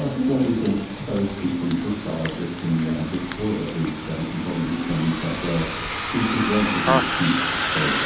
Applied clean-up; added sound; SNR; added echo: none; Bus; 4 dB; reverberation time 0.9 s.